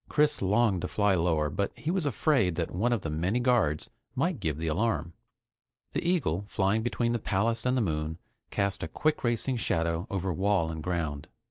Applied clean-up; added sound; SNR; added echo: none; none; none; none.